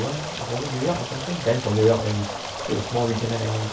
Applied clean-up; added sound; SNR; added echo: none; Stream; 8 dB; none.